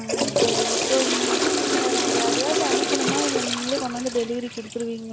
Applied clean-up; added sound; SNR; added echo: none; Toilet flush / Water; -4 dB; none.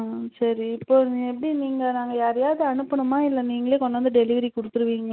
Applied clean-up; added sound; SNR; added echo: none; none; none; none.